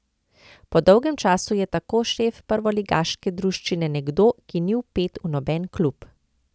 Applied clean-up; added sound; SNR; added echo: none; none; none; none.